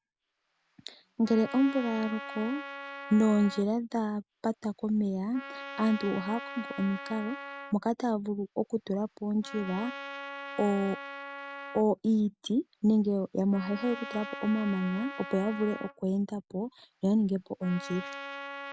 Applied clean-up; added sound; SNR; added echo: none; Trumpet; 13 dB; none.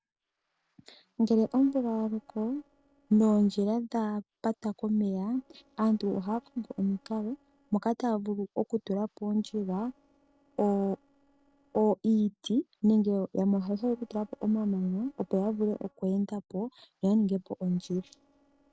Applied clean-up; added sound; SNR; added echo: neural separator model SepFormer DNS4.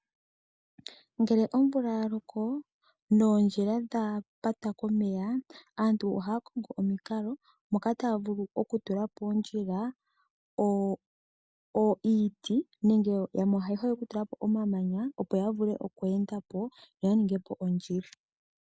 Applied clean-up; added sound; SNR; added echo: none; none; none; none.